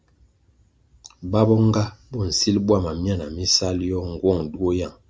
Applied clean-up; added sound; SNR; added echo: none; none; none; none.